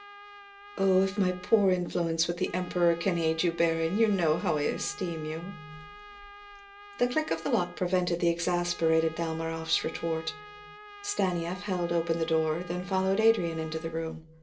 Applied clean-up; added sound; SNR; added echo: none; Trumpet; 19 dB; reverberation time 0.2 s.